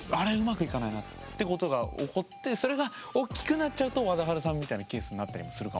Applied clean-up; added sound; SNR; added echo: none; none; none; none.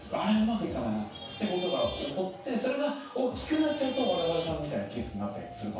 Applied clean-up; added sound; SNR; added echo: none; Traffic noise, roadway noise / Vehicle horn, car horn, honking; 12 dB; reverberation time 0.7 s.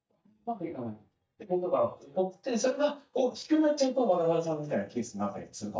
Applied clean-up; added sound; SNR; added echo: neural mask model DeepFilterNet 3.